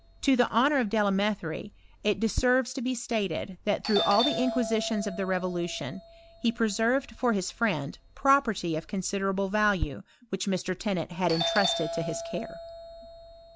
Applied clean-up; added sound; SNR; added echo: none; Doorbell; 9 dB; none.